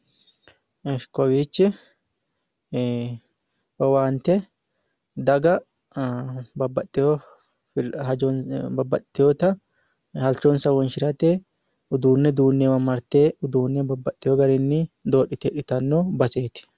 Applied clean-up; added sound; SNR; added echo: none; none; none; none.